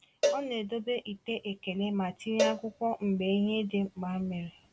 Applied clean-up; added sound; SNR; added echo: none; Cowbell; 4 dB; none.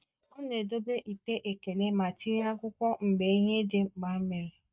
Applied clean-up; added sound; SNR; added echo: neural mask model DeepFilterNet 3.